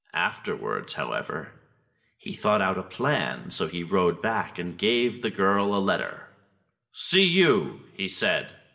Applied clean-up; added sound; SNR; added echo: none; none; none; reverberation time 0.7 s.